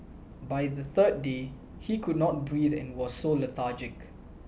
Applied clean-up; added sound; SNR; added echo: none; none; none; none.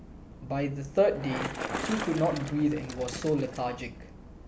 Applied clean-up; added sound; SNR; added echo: none; Bicycle; 9 dB; none.